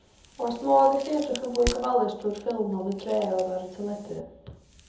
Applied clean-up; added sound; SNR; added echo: none; Crack; 14 dB; reverberation time 0.7 s.